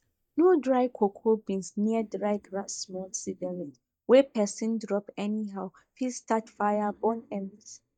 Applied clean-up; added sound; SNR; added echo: neural mask model DeepFilterNet 3.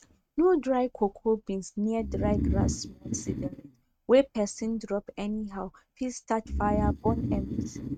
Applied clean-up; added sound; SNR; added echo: neural mask model RNNoise.